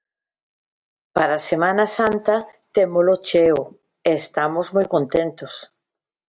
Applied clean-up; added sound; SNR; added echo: none; none; none; none.